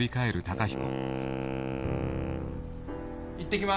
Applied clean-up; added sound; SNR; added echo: none; Wind instrument, woodwind instrument; 3 dB; none.